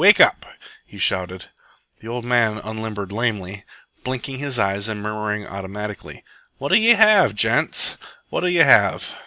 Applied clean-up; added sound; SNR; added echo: none; none; none; none.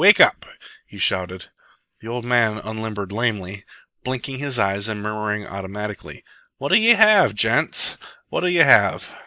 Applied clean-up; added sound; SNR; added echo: neural mask model Resemble Enhance denoiser.